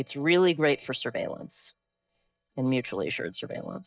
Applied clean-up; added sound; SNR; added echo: neural mask model DeepFilterNet 3.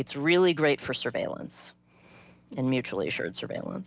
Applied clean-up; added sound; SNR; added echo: none; none; none; none.